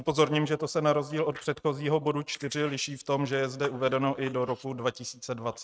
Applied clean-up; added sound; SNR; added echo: neural mask model RNNoise.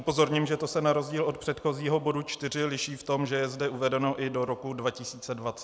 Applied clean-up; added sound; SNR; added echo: none; none; none; none.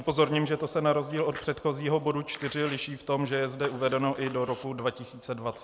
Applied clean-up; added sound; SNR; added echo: none; Chewing, mastication; 19 dB; none.